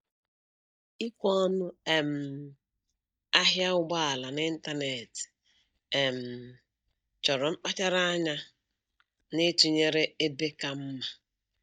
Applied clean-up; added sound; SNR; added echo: neural mask model DeepFilterNet 3.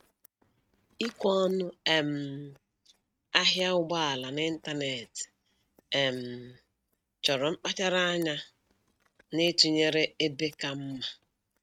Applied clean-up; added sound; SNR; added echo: neural mask model RNNoise.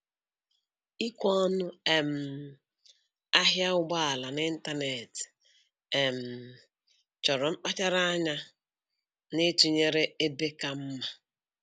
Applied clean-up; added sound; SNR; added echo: none; none; none; none.